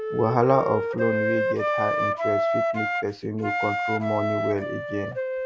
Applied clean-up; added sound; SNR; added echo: none; Wind instrument, woodwind instrument; 0 dB; none.